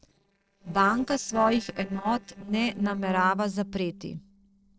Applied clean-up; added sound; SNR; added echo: neural separator model SepFormer DNS4.